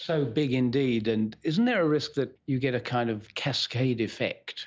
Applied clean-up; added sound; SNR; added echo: none; none; none; none.